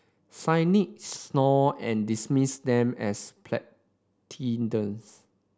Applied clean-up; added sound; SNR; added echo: none; none; none; none.